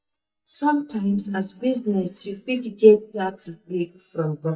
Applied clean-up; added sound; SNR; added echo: neural mask model DeepFilterNet 3.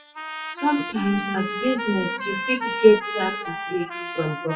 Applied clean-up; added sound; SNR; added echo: classical method WPE with log-MMSE.